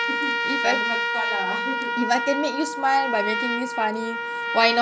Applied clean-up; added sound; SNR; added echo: none; Trumpet; 1 dB; none.